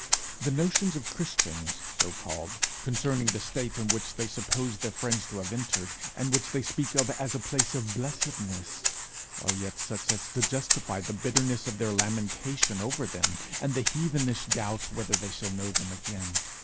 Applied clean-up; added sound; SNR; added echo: none; Rattle (instrument); -1 dB; none.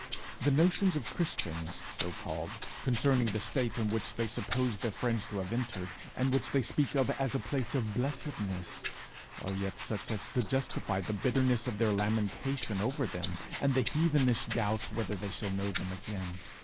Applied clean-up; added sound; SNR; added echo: neural mask model Resemble Enhance denoiser.